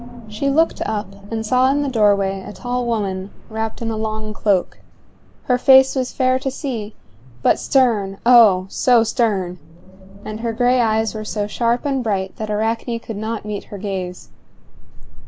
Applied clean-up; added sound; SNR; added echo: none; Wind; 8 dB; none.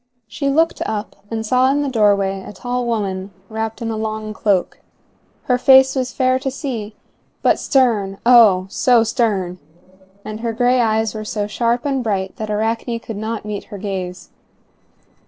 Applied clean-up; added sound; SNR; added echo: neural separator model SepFormer DNS4.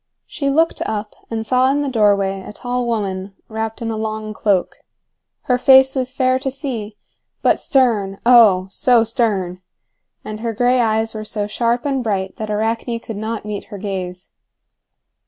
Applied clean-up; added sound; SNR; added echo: none; none; none; none.